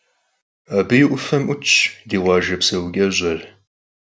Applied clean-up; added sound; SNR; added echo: none; none; none; none.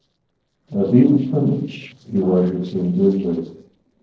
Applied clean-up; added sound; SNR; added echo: neural separator model SepFormer DNS4.